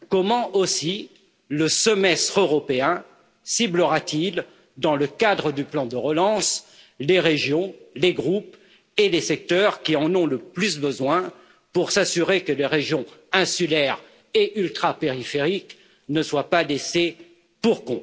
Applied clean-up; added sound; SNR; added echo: none; none; none; none.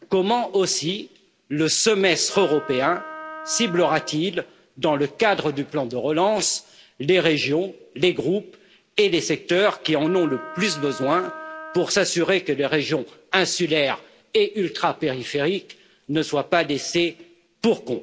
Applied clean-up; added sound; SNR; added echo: none; Wind instrument, woodwind instrument; 14 dB; none.